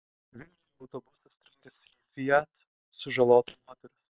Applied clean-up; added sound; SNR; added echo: neural separator model SepFormer WHAM!.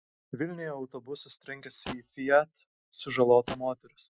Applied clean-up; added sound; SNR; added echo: classical method Wiener filter.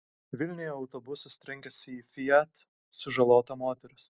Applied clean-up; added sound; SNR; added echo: none; none; none; none.